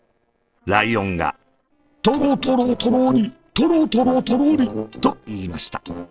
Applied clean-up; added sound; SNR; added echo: neural separator model SepFormer DNS4.